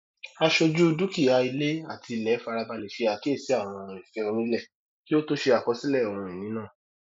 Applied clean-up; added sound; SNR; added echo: neural mask model Resemble Enhance denoiser.